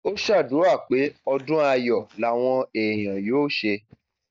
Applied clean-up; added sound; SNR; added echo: neural mask model DeepFilterNet 3.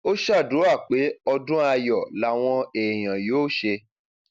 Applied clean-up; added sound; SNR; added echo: none; none; none; none.